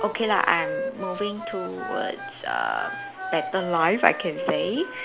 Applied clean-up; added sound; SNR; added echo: none; Wind instrument, woodwind instrument; 7 dB; none.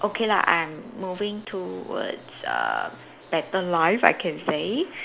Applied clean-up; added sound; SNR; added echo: none; none; none; none.